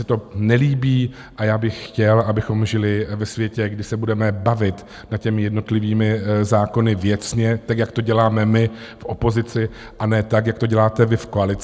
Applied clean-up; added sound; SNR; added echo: none; none; none; none.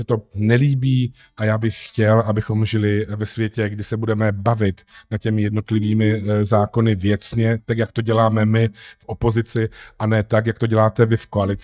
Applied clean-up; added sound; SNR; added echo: neural mask model DeepFilterNet 3.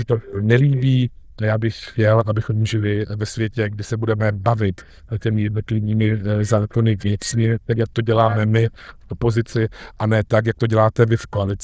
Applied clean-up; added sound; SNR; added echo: neural diffusion model UNIVERSE++.